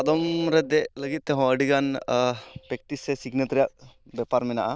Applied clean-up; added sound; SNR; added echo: neural diffusion model UNIVERSE++.